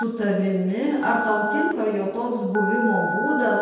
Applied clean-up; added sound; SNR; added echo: none; Telephone; 5 dB; reverberation time 1.1 s.